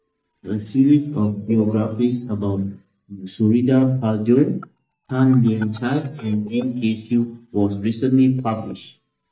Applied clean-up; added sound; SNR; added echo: neural mask model DeepFilterNet 3.